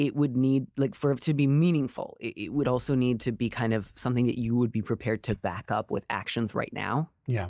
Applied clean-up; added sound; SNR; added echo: neural mask model DeepFilterNet 3.